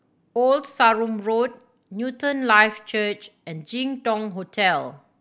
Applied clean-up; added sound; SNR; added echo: none; none; none; none.